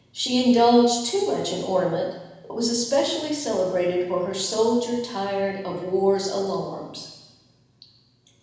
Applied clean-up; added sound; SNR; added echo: none; none; none; reverberation time 1.1 s.